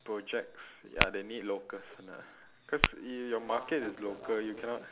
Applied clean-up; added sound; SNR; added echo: none; Tap / Glass; 0 dB; none.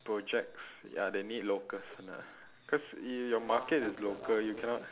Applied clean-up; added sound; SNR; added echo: none; none; none; none.